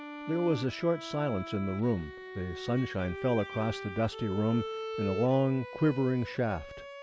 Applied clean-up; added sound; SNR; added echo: none; Bowed string instrument; 10 dB; none.